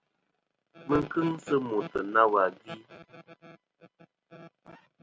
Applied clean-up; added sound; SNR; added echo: none; none; none; none.